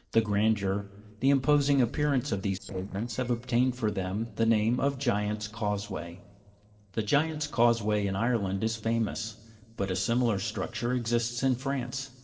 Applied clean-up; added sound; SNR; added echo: neural separator model SepFormer DNS4.